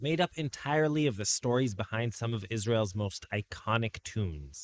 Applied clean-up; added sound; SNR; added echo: neural mask model Resemble Enhance denoiser.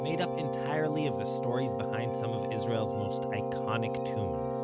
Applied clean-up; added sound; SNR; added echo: none; Keyboard (musical); -3 dB; none.